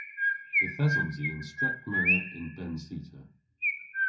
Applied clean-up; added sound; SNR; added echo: none; Chirp, tweet; -4 dB; reverberation time 0.4 s.